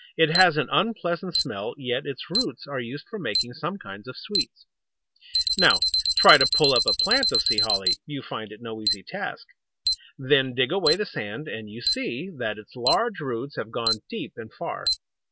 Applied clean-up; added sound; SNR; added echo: none; Alarm; 2 dB; none.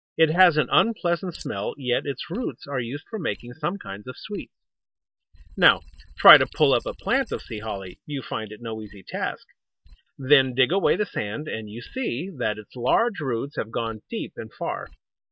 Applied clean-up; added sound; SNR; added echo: neural mask model DeepFilterNet 3.